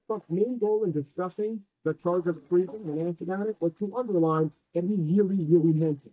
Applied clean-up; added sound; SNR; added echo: neural mask model DeepFilterNet 3.